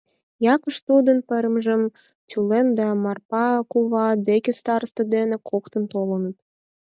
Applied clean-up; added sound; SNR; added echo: none; none; none; none.